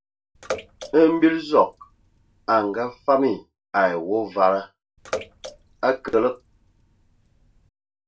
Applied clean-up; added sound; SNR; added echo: none; Bathtub (filling or washing) / Water / Splash, splatter; 15 dB; reverberation time 0.2 s.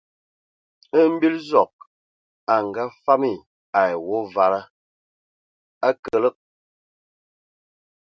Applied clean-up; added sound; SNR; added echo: none; none; none; none.